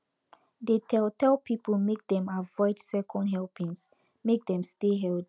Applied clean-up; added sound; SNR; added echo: none; none; none; none.